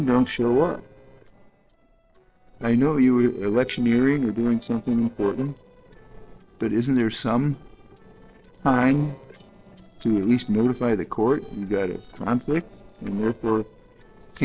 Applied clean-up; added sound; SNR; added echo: neural separator model SepFormer DNS4.